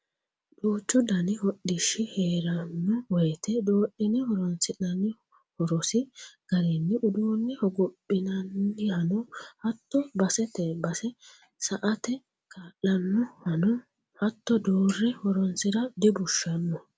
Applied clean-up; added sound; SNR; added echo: none; none; none; none.